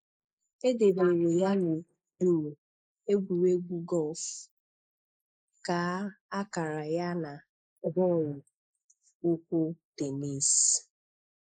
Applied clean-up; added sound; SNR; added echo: neural mask model Resemble Enhance denoiser.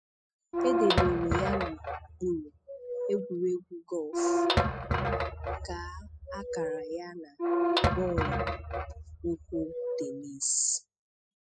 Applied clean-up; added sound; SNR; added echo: classical method spectral subtraction.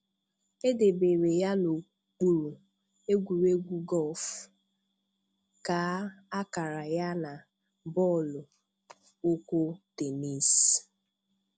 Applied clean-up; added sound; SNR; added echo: none; none; none; none.